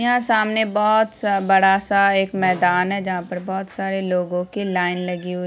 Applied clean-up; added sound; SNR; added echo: none; none; none; none.